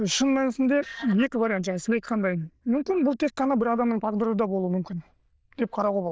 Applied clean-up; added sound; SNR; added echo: neural diffusion model UNIVERSE++.